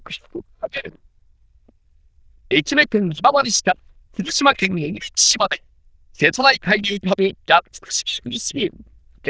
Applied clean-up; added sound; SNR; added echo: neural diffusion model UNIVERSE++.